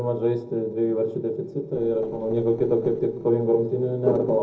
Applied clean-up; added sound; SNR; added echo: neural separator model SepFormer DNS4.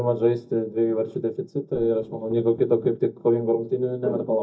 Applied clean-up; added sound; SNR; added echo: neural mask model DeepFilterNet 3.